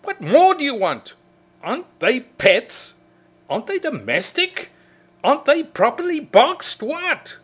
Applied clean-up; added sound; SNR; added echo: none; none; none; none.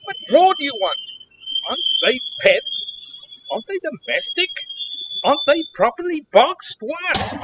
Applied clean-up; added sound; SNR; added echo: classical method spectral subtraction.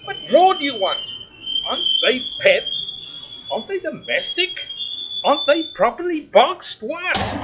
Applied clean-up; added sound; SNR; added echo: classical method log-MMSE.